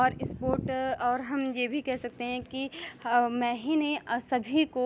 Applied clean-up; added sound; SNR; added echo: none; none; none; none.